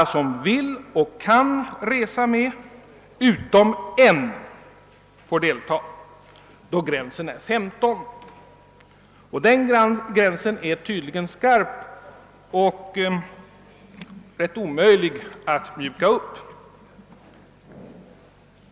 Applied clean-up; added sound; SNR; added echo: none; none; none; none.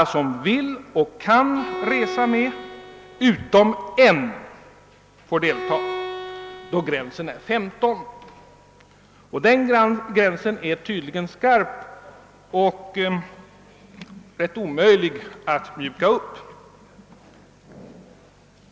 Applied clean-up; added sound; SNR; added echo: none; Bowed string instrument; 11 dB; none.